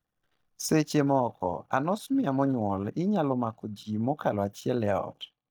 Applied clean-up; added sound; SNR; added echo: neural mask model DeepFilterNet 3.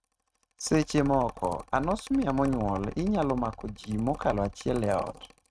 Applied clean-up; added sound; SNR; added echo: neural mask model RNNoise.